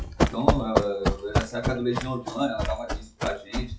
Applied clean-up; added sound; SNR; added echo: classical method WPE with log-MMSE.